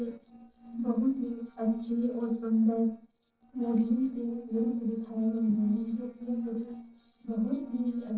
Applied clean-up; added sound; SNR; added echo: neural separator model SepFormer DNS4.